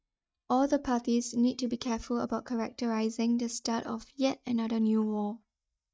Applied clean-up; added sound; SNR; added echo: neural mask model DeepFilterNet 3.